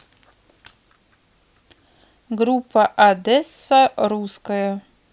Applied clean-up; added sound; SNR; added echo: none; none; none; none.